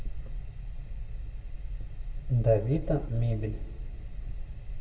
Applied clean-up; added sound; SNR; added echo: none; none; none; reverberation time 1.1 s.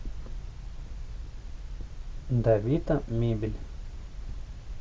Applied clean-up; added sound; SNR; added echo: none; none; none; none.